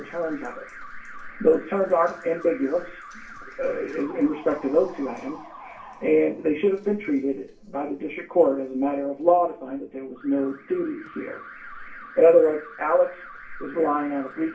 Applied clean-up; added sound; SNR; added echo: none; Alarm; 20 dB; reverberation time 0.3 s.